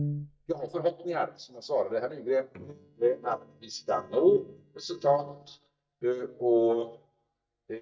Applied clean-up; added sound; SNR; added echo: neural mask model DeepFilterNet 3.